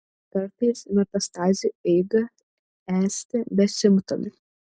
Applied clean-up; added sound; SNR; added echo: none; none; none; none.